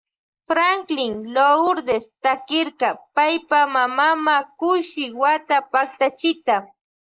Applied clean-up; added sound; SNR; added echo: neural mask model Resemble Enhance denoiser.